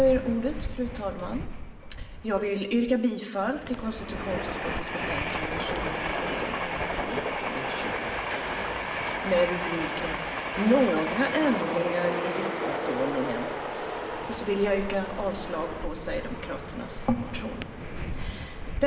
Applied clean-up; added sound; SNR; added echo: none; Train; 2 dB; reverberation time 2.9 s.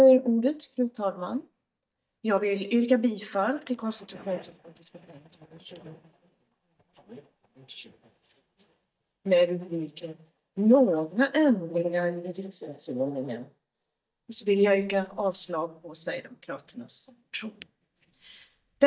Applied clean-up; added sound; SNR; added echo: neural mask model DeepFilterNet 3.